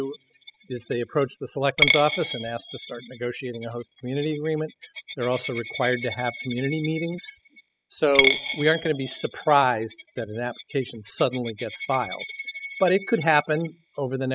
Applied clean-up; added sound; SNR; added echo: classical method spectral subtraction.